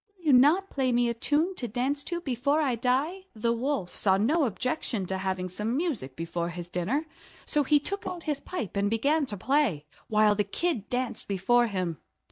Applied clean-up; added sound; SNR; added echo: neural mask model DeepFilterNet 3.